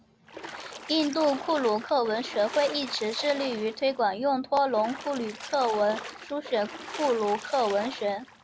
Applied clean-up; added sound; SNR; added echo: none; Splash, splatter; 13 dB; none.